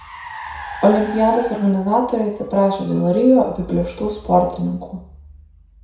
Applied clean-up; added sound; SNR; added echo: none; Car; 17 dB; reverberation time 0.6 s.